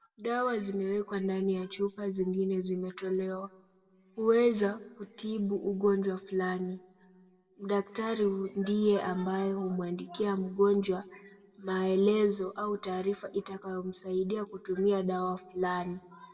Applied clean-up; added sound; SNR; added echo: none; none; none; reverberation time 0.8 s.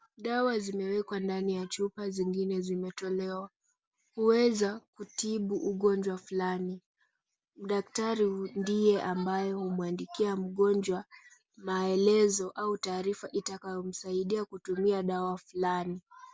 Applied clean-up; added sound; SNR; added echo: none; none; none; none.